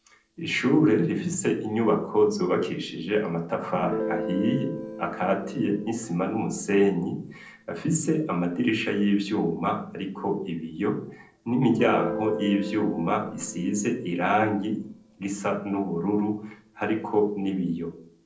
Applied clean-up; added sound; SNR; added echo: neural separator model SepFormer DNS4.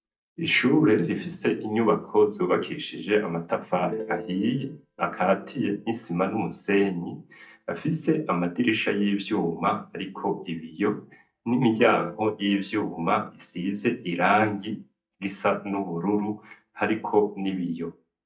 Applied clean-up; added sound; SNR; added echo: neural mask model DeepFilterNet 3.